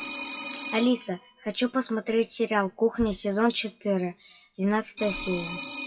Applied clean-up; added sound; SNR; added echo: classical method WPE with log-MMSE.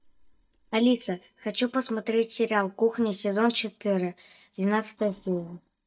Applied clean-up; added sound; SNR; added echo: neural mask model DeepFilterNet 3.